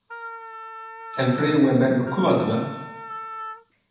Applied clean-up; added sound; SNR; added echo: none; Wind instrument, woodwind instrument; 13 dB; reverberation time 1.1 s.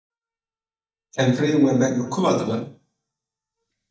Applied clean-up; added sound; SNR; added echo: neural mask model DeepFilterNet 3.